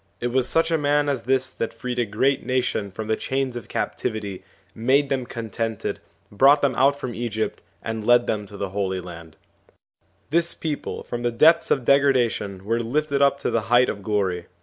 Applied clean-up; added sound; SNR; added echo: none; none; none; none.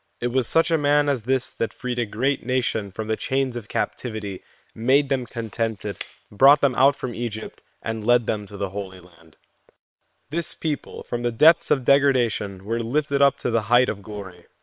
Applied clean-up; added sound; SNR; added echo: neural separator model SepFormer WHAM!.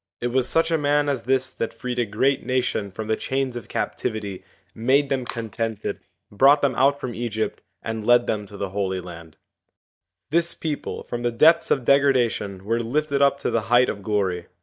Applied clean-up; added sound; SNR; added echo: neural mask model DeepFilterNet 3.